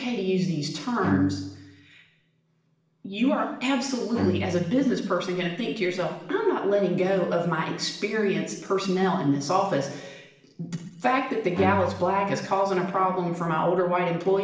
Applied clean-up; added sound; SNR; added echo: none; Bowed string instrument; 8 dB; reverberation time 0.8 s.